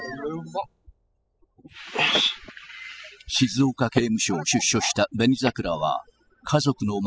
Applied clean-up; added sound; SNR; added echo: classical method spectral subtraction.